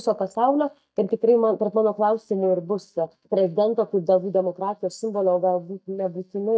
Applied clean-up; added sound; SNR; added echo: neural mask model DeepFilterNet 3.